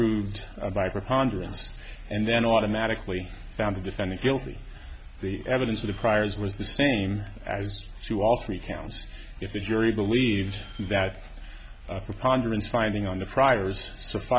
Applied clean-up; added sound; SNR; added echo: none; Glass; 11 dB; none.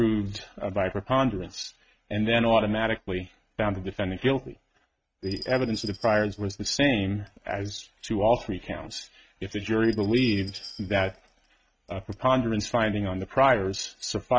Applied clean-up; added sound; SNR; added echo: neural mask model RNNoise.